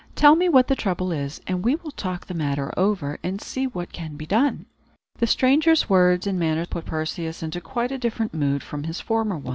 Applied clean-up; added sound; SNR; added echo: none; none; none; none.